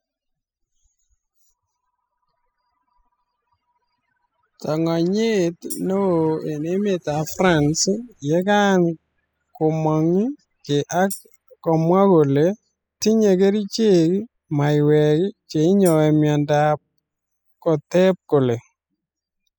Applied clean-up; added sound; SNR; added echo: classical method spectral subtraction.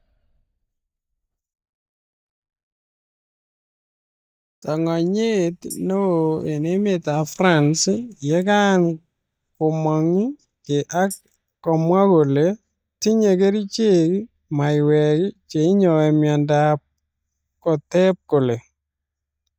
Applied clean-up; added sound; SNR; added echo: neural mask model DeepFilterNet 3.